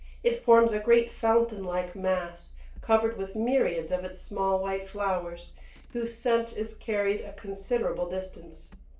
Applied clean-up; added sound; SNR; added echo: none; Engine / Car; 17 dB; reverberation time 0.3 s.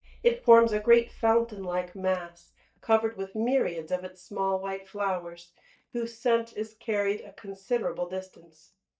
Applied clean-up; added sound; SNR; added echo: neural mask model DeepFilterNet 3.